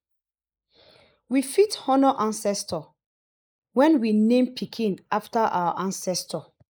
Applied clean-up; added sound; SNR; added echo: neural mask model Resemble Enhance denoiser.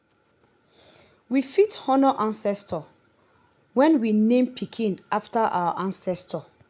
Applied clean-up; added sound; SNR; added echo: none; none; none; none.